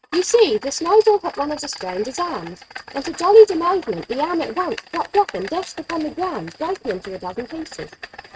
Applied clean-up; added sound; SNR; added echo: neural mask model RNNoise.